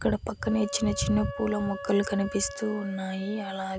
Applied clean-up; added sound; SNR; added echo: none; Wind instrument, woodwind instrument; 12 dB; none.